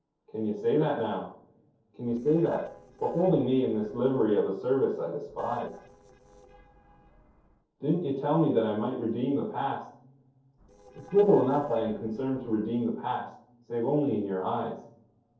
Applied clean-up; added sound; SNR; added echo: neural separator model SepFormer DNS4.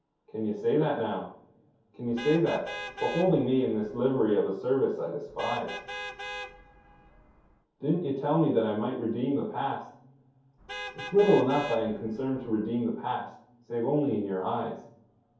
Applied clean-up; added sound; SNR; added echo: none; Vehicle horn, car horn, honking; 12 dB; reverberation time 0.6 s.